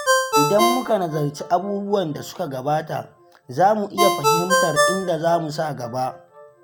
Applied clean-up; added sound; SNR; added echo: none; Ringtone; 1 dB; none.